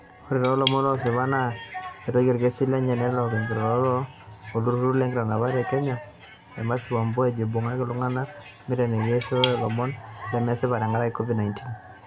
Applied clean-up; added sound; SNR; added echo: none; Cutlery, silverware / Tap; 6 dB; none.